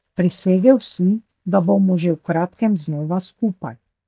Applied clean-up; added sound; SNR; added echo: neural mask model DeepFilterNet 3.